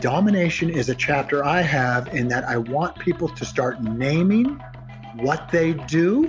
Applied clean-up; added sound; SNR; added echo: none; none; none; none.